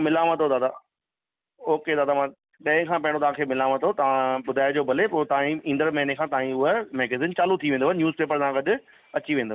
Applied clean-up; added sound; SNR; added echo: none; none; none; none.